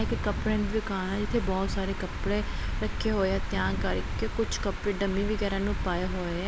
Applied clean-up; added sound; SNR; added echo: none; Wind; 2 dB; none.